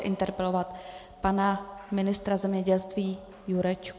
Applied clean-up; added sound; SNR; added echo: none; none; none; none.